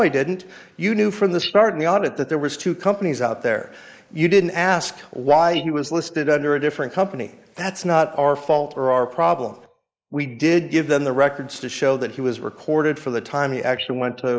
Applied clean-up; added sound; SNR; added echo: neural mask model Resemble Enhance denoiser.